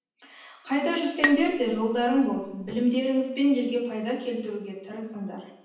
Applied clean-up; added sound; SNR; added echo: none; Bowed string instrument; 6 dB; reverberation time 0.9 s.